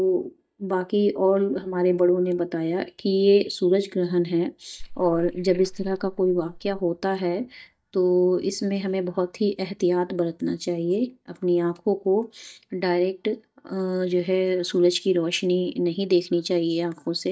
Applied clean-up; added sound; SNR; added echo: neural mask model DeepFilterNet 3.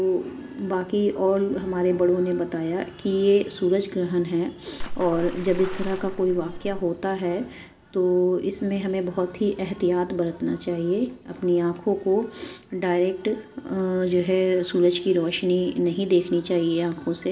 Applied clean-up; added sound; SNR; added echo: none; Water / Splash, splatter; 8 dB; reverberation time 0.5 s.